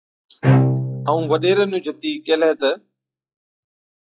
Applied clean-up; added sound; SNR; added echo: classical method log-MMSE.